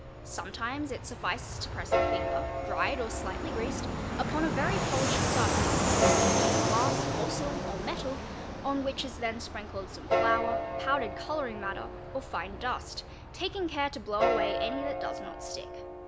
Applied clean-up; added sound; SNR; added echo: none; Fixed-wing aircraft, airplane + Piano; -4 dB; none.